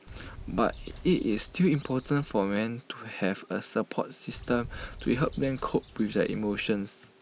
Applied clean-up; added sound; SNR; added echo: none; Bird; 15 dB; none.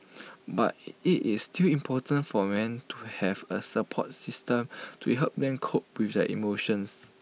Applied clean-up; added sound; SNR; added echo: none; none; none; none.